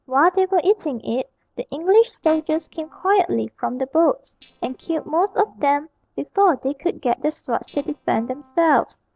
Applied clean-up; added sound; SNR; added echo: neural separator model SepFormer DNS4.